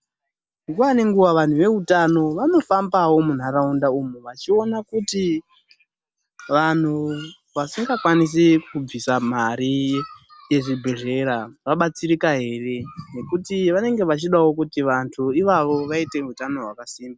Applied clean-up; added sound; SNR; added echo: none; none; none; none.